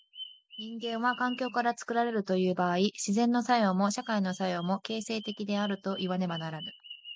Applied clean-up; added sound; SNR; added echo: none; Bird vocalization, bird call, bird song; 19 dB; none.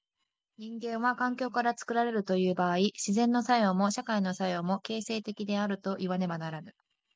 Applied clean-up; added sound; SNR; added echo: neural separator model SepFormer DNS4.